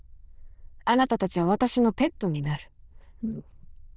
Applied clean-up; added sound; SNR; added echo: neural diffusion model UNIVERSE++.